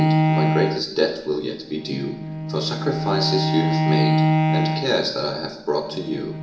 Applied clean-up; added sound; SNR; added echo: none; Bowed string instrument; -2 dB; reverberation time 1.0 s.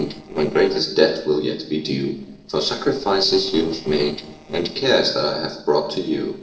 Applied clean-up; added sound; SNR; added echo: neural separator model SepFormer DNS4.